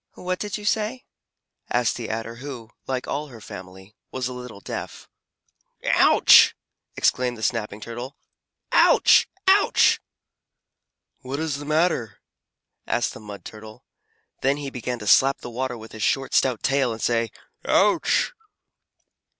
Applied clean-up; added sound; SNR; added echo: none; none; none; none.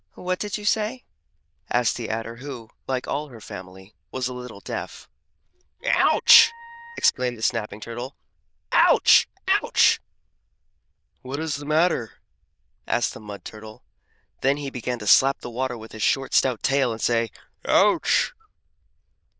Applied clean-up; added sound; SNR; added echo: neural diffusion model UNIVERSE++.